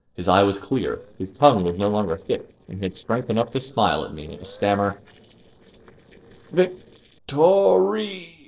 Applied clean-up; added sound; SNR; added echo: neural separator model SepFormer DNS4.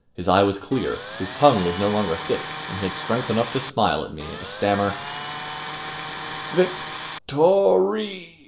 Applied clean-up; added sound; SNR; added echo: none; Tools; 8 dB; reverberation time 0.5 s.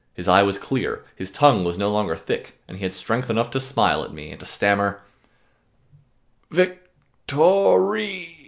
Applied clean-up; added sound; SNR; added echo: none; none; none; none.